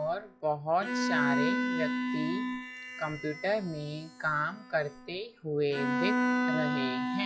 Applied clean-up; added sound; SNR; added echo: classical method log-MMSE.